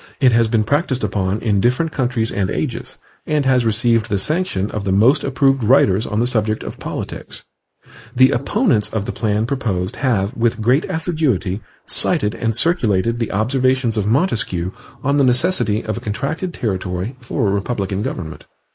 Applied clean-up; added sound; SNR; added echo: neural mask model Resemble Enhance denoiser.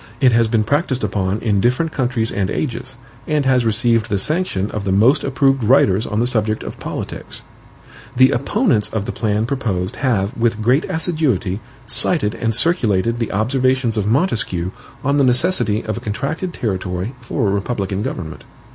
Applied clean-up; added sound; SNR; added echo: none; none; none; none.